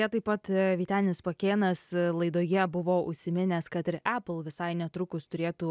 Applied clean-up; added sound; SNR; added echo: none; none; none; none.